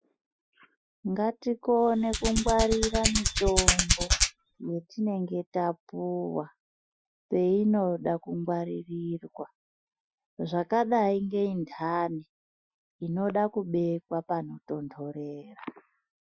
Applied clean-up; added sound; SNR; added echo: classical method Wiener filter.